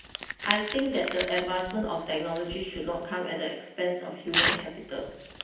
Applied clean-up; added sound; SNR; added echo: none; Crumpling, crinkling / Tearing; 2 dB; reverberation time 0.9 s.